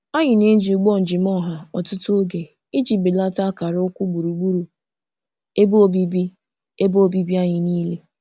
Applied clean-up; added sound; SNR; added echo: none; none; none; none.